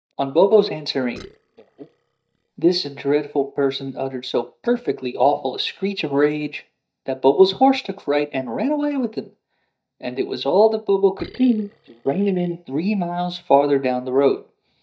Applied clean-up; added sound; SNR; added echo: neural mask model DeepFilterNet 3.